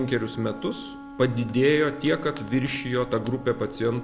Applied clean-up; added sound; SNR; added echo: none; Fire + Wind instrument, woodwind instrument; 14 dB; none.